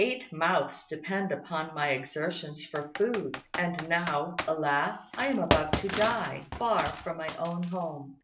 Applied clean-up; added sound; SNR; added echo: none; Computer keyboard; 7 dB; none.